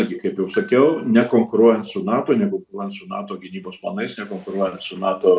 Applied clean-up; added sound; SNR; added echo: none; none; none; none.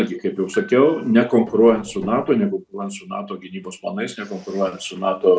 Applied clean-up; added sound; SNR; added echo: none; Tap; 19 dB; none.